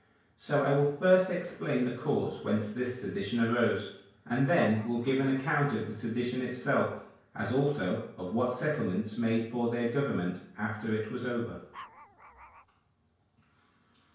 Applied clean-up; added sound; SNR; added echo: none; Dog; 20 dB; reverberation time 0.5 s.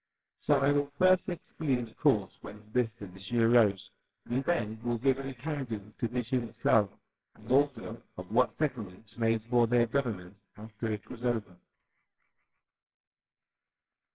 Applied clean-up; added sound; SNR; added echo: neural separator model SepFormer WHAMR!.